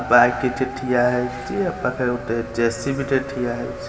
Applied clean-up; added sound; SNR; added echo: none; Musical instrument; 13 dB; reverberation time 1.9 s.